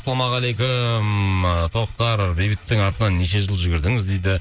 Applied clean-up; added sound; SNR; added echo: neural mask model Resemble Enhance denoiser.